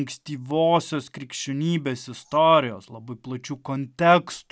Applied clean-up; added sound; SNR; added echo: none; none; none; none.